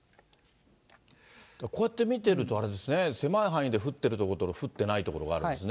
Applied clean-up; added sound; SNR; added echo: none; none; none; none.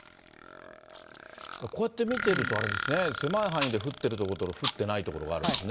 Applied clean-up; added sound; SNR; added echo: none; Chewing, mastication + Burping, eructation; 4 dB; none.